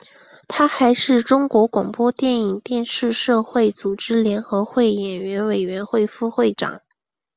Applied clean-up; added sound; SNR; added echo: none; none; none; none.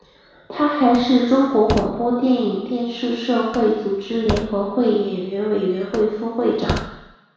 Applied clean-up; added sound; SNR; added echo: none; Slam; 12 dB; reverberation time 1.1 s.